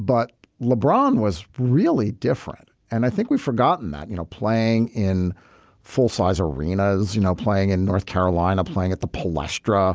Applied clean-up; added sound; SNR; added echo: none; none; none; none.